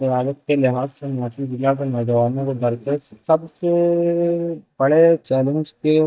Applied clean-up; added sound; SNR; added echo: neural mask model DeepFilterNet 3.